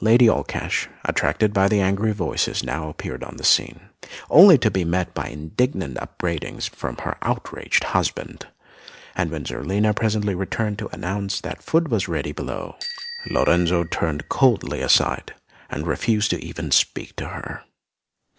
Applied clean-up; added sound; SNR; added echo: none; Bicycle bell; 17 dB; none.